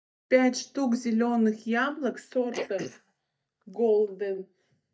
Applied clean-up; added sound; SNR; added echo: neural mask model DeepFilterNet 3.